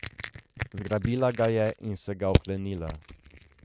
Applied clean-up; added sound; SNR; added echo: neural mask model RNNoise.